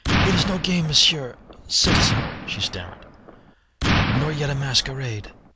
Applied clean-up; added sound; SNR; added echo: none; Explosion; 1 dB; none.